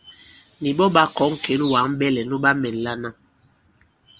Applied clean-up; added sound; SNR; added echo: none; none; none; none.